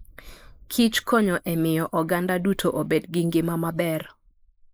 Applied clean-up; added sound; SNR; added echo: neural mask model Resemble Enhance denoiser.